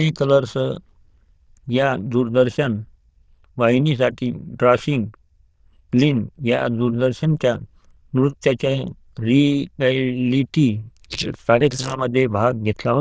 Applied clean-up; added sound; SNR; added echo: neural diffusion model UNIVERSE++.